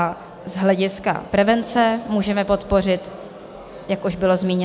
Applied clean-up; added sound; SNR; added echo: none; none; none; none.